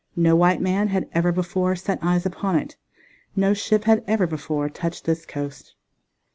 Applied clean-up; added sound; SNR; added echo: none; none; none; none.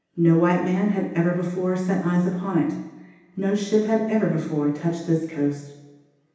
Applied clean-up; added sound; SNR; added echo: none; none; none; reverberation time 0.9 s.